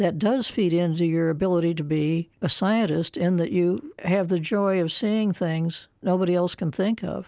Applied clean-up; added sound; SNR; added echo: none; none; none; none.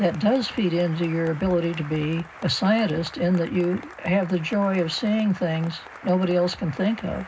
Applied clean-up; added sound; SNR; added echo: none; Applause; 18 dB; reverberation time 0.4 s.